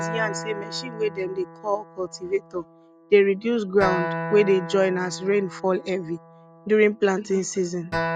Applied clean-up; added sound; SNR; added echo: none; Acoustic guitar; 10 dB; none.